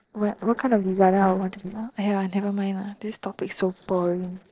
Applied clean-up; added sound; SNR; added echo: neural separator model SepFormer DNS4.